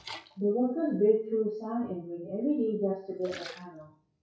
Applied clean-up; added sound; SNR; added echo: classical method WPE with log-MMSE.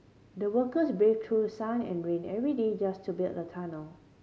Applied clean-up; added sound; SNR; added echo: none; none; none; none.